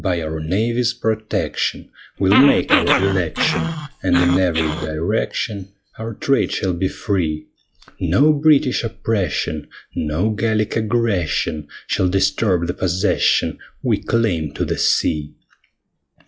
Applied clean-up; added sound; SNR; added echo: classical method log-MMSE.